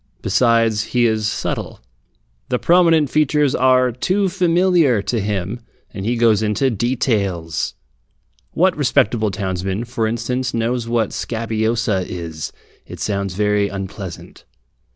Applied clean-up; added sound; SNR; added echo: none; none; none; none.